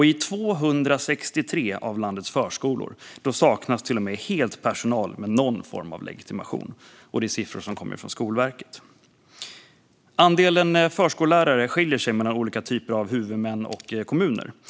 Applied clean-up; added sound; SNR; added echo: none; none; none; none.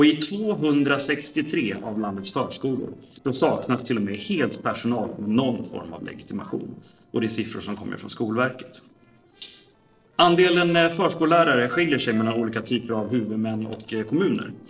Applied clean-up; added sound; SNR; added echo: neural separator model SepFormer DNS4.